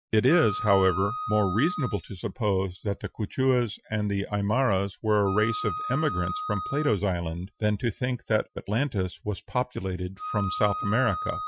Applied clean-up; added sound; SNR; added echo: classical method Wiener filter.